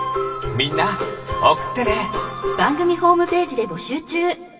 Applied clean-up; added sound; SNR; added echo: none; none; none; reverberation time 2.8 s.